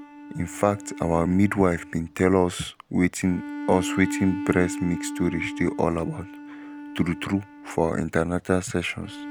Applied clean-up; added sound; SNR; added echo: none; Bowed string instrument; 11 dB; none.